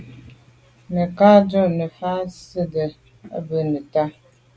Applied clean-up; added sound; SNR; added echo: none; none; none; none.